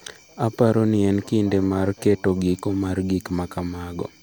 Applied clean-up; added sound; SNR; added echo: none; none; none; none.